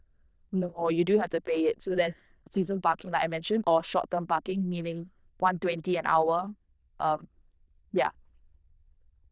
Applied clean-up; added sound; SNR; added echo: neural diffusion model UNIVERSE++.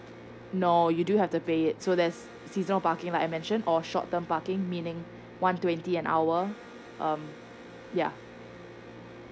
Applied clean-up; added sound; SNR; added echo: none; Electric guitar; 18 dB; none.